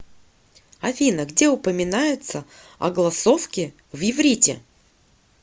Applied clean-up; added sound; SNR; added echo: none; none; none; none.